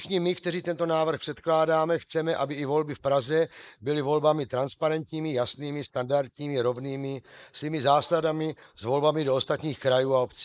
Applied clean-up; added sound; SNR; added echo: neural mask model Resemble Enhance denoiser.